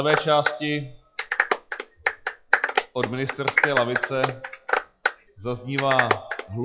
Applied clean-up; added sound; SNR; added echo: classical method log-MMSE.